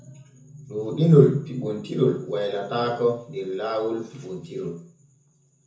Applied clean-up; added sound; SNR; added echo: none; none; none; reverberation time 0.6 s.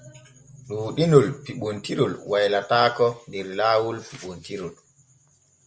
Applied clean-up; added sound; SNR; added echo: none; none; none; none.